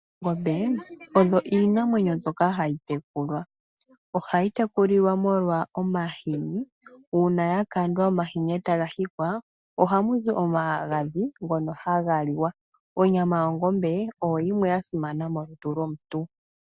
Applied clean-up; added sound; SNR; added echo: none; none; none; none.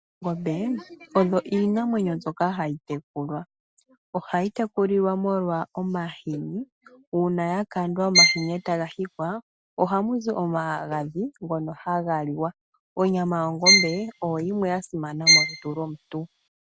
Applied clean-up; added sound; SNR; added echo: none; Bowed string instrument; -3 dB; none.